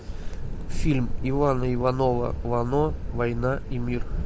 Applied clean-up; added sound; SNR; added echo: none; none; none; none.